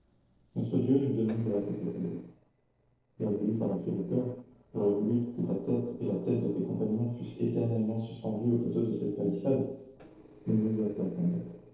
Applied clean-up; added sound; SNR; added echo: neural separator model SepFormer DNS4.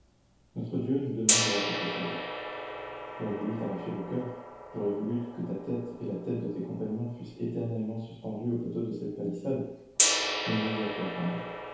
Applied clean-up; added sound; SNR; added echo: none; Gong; 0 dB; reverberation time 0.8 s.